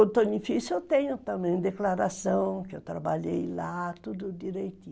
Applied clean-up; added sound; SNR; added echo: none; none; none; none.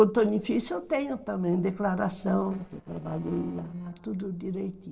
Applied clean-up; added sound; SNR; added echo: neural separator model SepFormer DNS4.